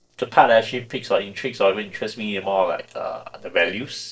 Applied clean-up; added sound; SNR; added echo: neural separator model SepFormer DNS4.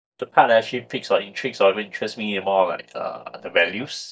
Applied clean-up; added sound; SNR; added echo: neural mask model DeepFilterNet 3.